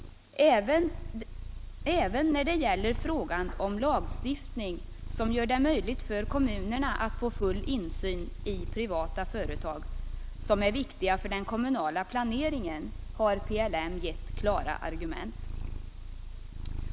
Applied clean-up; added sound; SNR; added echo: none; Purr; 5 dB; none.